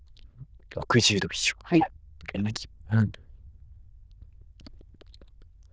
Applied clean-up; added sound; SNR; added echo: neural diffusion model UNIVERSE++.